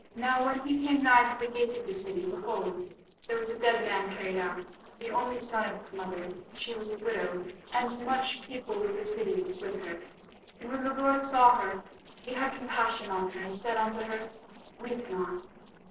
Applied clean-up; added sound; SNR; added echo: neural separator model SepFormer DNS4.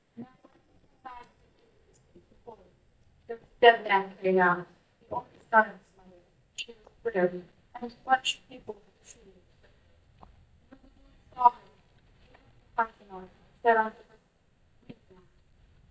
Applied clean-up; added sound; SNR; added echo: neural mask model DeepFilterNet 3.